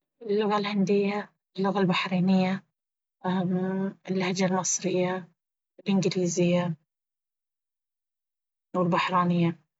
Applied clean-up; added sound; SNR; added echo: none; none; none; none.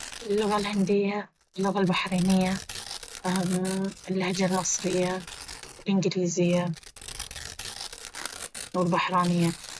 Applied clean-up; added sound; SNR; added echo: none; Tearing; 12 dB; none.